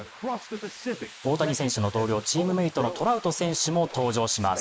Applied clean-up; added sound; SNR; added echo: neural mask model Resemble Enhance denoiser.